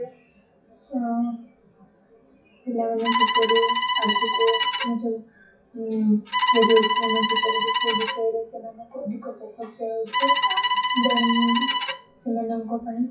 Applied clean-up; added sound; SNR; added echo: classical method WPE with log-MMSE.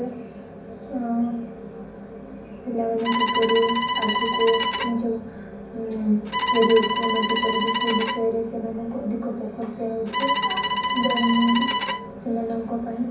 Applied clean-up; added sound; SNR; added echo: none; Bowed string instrument; 1 dB; reverberation time 0.6 s.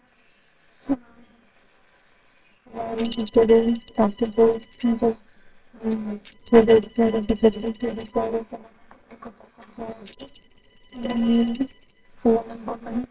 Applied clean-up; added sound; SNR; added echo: neural separator model SepFormer WHAMR!.